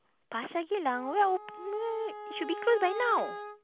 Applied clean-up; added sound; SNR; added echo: none; Wind instrument, woodwind instrument; 12 dB; none.